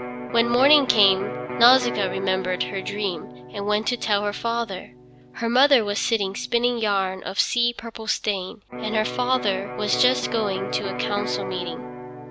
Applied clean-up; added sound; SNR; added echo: none; Electric guitar; 9 dB; none.